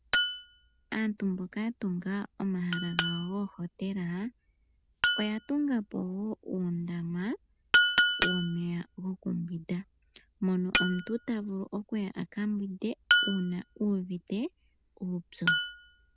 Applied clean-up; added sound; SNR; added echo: none; Chink, clink; 1 dB; none.